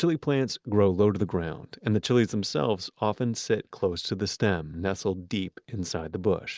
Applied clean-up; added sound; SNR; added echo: none; none; none; none.